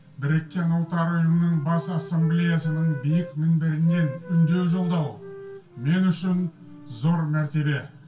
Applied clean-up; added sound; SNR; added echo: none; Wind instrument, woodwind instrument; 18 dB; reverberation time 0.2 s.